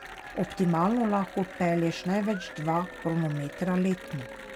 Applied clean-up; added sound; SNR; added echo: none; Applause / Cheering; 14 dB; none.